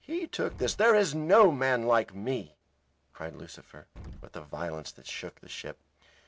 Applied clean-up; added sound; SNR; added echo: none; Explosion; 19 dB; none.